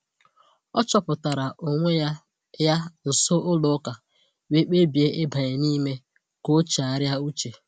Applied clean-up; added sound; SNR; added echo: none; none; none; none.